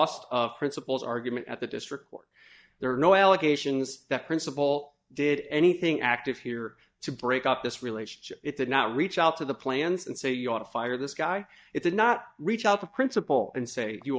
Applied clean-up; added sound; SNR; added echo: neural mask model DeepFilterNet 3.